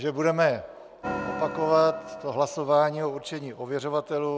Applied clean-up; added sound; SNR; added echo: none; Organ; 10 dB; none.